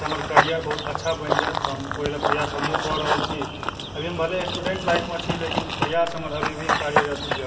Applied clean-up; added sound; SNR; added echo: none; Run / Bird vocalization, bird call, bird song; -2 dB; reverberation time 2.7 s.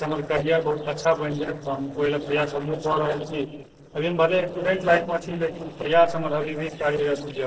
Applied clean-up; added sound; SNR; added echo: neural separator model SepFormer DNS4.